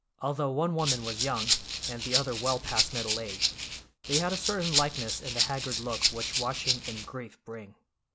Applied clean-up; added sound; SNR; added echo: none; Rattle (instrument); -3 dB; none.